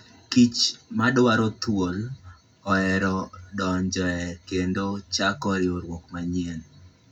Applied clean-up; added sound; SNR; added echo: none; none; none; reverberation time 0.4 s.